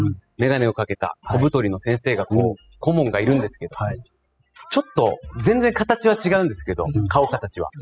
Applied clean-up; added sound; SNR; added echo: classical method spectral subtraction.